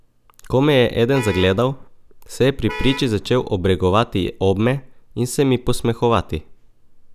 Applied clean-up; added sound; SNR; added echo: none; Vehicle horn, car horn, honking; 13 dB; none.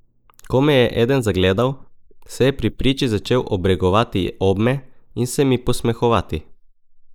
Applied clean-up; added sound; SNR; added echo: neural mask model Resemble Enhance denoiser.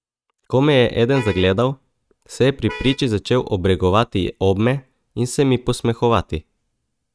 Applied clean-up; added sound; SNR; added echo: neural mask model RNNoise.